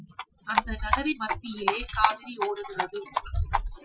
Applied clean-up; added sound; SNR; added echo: classical method Wiener filter.